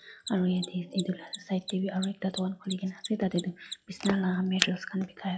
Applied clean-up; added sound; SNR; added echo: classical method log-MMSE.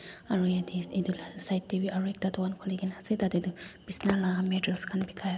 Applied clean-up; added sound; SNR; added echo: none; none; none; none.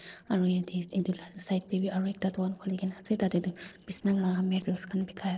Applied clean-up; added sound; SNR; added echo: neural separator model SepFormer DNS4.